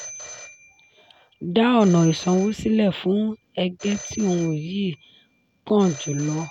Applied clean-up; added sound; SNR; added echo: none; Telephone; 18 dB; none.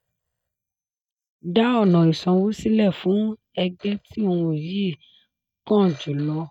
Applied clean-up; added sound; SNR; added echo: neural mask model DeepFilterNet 3.